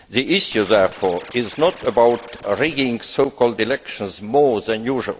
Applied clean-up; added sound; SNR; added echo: none; Scratching (performance technique); 19 dB; none.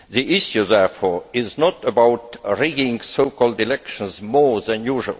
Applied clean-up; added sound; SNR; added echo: none; none; none; none.